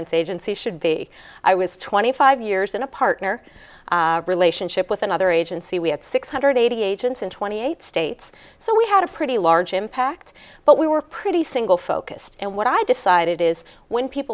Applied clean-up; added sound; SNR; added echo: none; none; none; none.